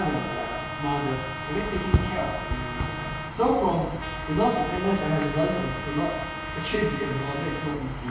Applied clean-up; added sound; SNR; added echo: none; Trumpet; 9 dB; reverberation time 1.0 s.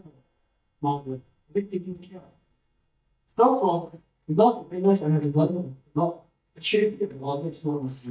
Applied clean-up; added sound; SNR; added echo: neural mask model DeepFilterNet 3.